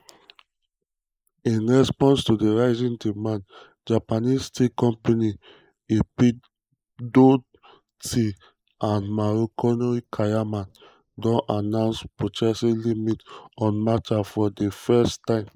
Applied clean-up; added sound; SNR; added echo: neural mask model Resemble Enhance denoiser.